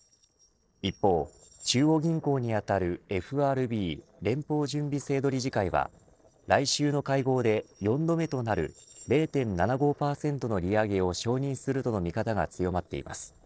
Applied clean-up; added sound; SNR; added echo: neural separator model SepFormer DNS4.